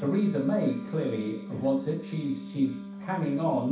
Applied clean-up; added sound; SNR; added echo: none; Wind instrument, woodwind instrument; 11 dB; reverberation time 0.7 s.